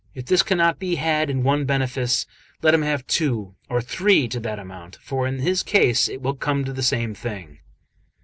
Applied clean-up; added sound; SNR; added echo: none; none; none; none.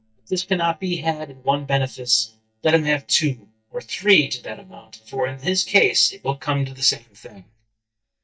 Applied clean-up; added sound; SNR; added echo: neural mask model DeepFilterNet 3.